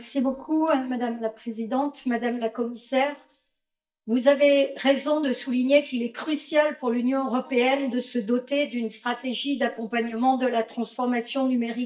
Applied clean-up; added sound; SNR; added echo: neural mask model DeepFilterNet 3.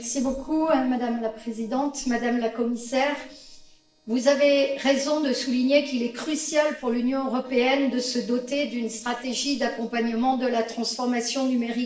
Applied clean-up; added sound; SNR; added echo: neural separator model SepFormer DNS4.